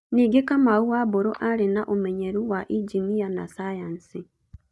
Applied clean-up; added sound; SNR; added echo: neural mask model DeepFilterNet 3.